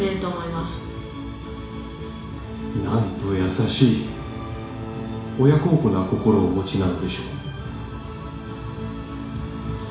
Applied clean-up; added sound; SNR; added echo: none; Bowed string instrument; 14 dB; reverberation time 0.7 s.